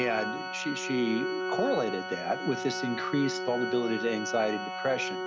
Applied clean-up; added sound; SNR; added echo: none; Organ; 4 dB; none.